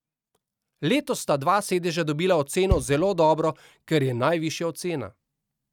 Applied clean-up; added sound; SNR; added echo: neural mask model RNNoise.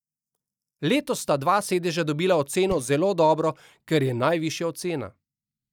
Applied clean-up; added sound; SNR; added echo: neural mask model DeepFilterNet 3.